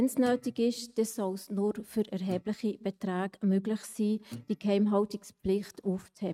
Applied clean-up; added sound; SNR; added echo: neural mask model RNNoise.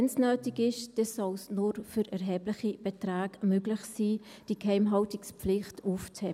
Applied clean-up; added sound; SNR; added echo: none; none; none; none.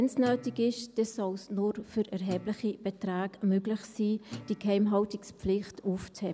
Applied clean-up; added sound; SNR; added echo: none; Guitar; 19 dB; none.